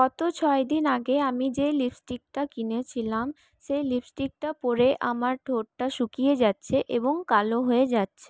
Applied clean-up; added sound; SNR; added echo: none; none; none; none.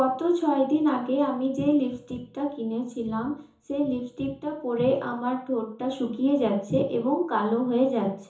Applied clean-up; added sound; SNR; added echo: none; none; none; reverberation time 0.7 s.